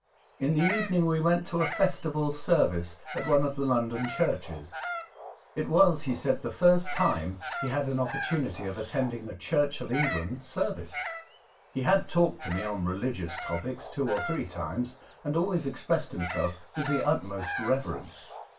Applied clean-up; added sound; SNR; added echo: none; Bird vocalization, bird call, bird song; 11 dB; reverberation time 0.2 s.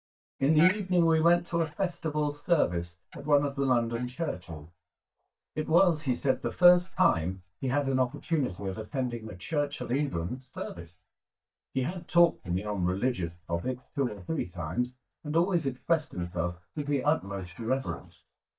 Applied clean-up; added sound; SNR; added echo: neural mask model DeepFilterNet 3.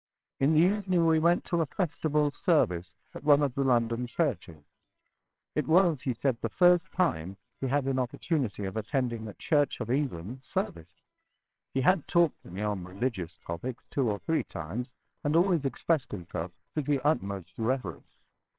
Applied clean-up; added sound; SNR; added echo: neural separator model SepFormer WHAMR!.